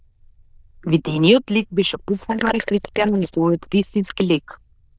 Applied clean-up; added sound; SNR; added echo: neural diffusion model UNIVERSE++.